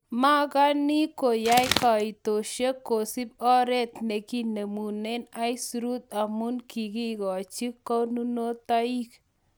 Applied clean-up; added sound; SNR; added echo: none; Bird; 2 dB; none.